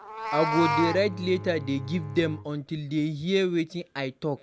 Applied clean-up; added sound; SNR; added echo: none; Meow + Bowed string instrument; 7 dB; none.